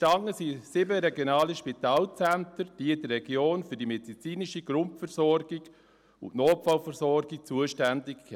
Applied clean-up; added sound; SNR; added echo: none; none; none; none.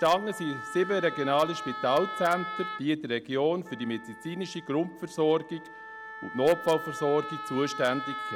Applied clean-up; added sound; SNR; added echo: none; Wind instrument, woodwind instrument; 10 dB; none.